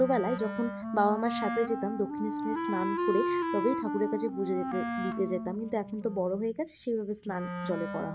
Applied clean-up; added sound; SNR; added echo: none; Wind instrument, woodwind instrument; 3 dB; none.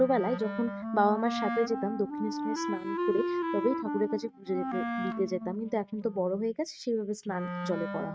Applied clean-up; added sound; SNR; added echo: neural mask model RNNoise.